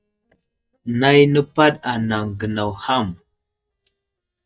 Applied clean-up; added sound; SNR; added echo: neural mask model DeepFilterNet 3.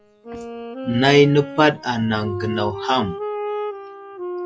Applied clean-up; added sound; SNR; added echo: classical method log-MMSE.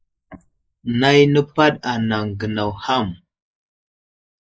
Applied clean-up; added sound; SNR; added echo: neural mask model Resemble Enhance denoiser.